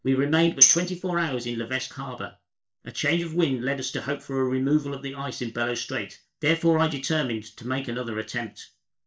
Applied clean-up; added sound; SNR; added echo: neural mask model DeepFilterNet 3.